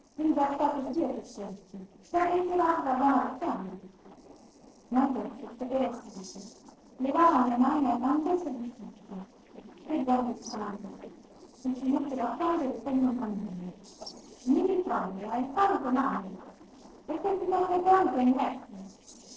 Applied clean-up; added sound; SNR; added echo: neural separator model SepFormer DNS4.